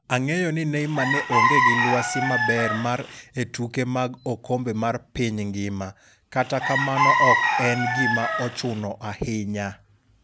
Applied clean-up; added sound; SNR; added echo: none; Chicken, rooster; -3 dB; none.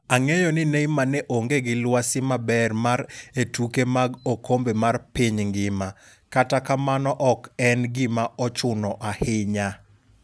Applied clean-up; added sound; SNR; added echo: none; none; none; none.